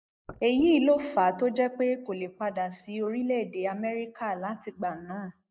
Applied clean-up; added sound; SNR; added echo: neural mask model Resemble Enhance denoiser.